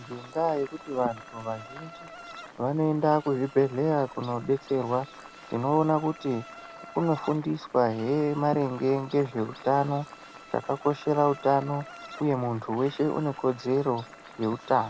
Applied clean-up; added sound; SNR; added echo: none; Boiling + Insect; 18 dB; none.